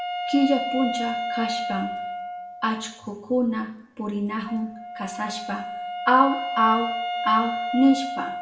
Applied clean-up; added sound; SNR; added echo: none; Wind instrument, woodwind instrument; 6 dB; reverberation time 0.7 s.